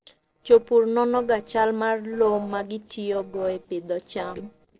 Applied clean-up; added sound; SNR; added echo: neural separator model SepFormer DNS4.